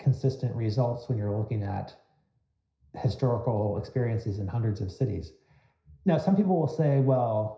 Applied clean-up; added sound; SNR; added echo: none; none; none; reverberation time 0.5 s.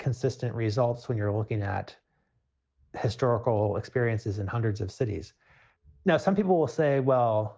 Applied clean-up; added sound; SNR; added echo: none; none; none; none.